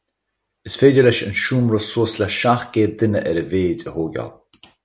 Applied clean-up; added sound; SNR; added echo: none; none; none; none.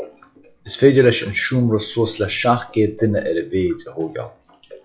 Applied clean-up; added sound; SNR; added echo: classical method log-MMSE.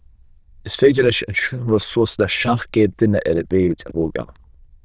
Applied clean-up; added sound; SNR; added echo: neural diffusion model UNIVERSE++.